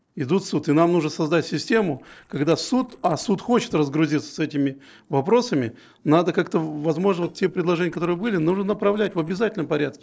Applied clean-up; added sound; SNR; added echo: neural separator model SepFormer DNS4.